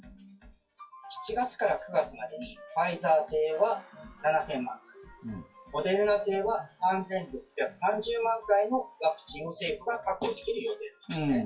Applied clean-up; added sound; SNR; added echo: classical method WPE with log-MMSE.